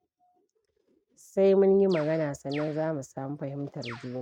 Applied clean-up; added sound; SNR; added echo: neural mask model RNNoise.